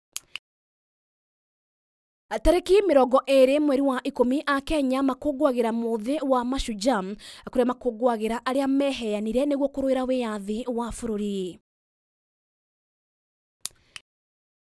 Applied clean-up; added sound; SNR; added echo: none; none; none; none.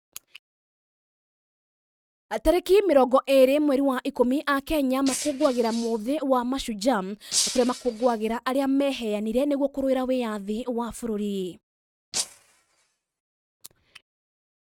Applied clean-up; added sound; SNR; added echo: neural mask model RNNoise.